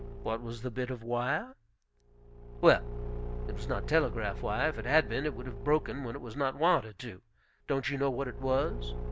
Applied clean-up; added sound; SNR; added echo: none; Engine / Car; 8 dB; none.